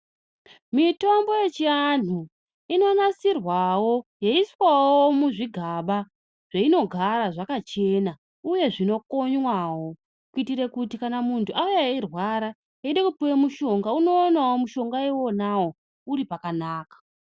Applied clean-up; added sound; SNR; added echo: none; none; none; none.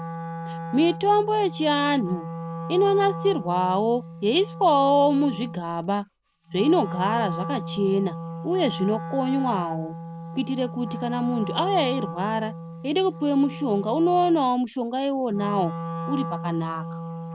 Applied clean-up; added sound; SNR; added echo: none; Wind instrument, woodwind instrument; 9 dB; none.